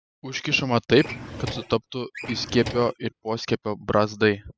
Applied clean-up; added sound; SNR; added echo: classical method spectral subtraction.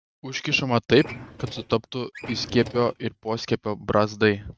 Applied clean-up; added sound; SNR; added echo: neural mask model RNNoise.